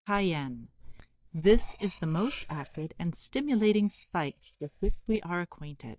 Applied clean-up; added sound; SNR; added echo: neural mask model DeepFilterNet 3.